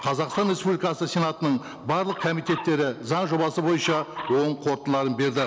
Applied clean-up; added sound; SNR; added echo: none; Dog; 15 dB; none.